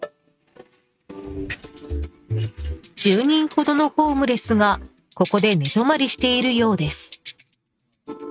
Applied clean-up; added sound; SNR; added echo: neural mask model RNNoise.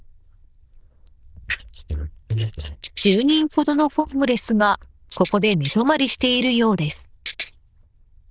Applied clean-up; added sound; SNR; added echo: neural diffusion model UNIVERSE++.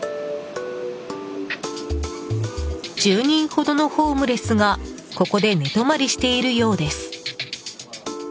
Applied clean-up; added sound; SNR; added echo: none; none; none; none.